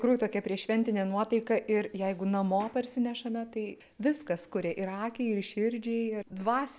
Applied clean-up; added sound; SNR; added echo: none; none; none; none.